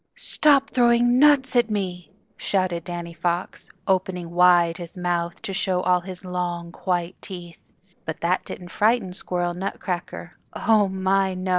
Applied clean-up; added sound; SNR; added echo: neural separator model SepFormer DNS4.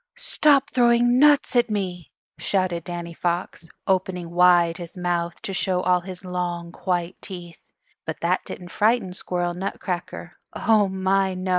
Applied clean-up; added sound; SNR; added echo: neural mask model Resemble Enhance denoiser.